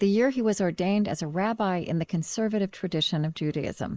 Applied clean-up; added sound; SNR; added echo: neural mask model Resemble Enhance denoiser.